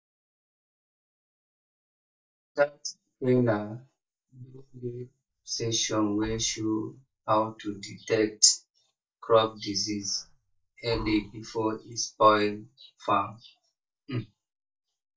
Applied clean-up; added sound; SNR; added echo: neural mask model DeepFilterNet 3.